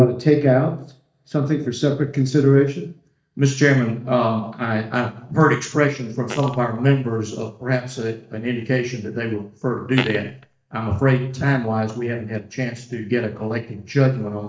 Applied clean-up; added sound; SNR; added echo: neural mask model DeepFilterNet 3.